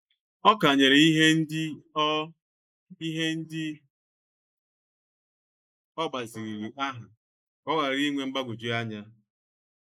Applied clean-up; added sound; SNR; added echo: neural mask model Resemble Enhance denoiser.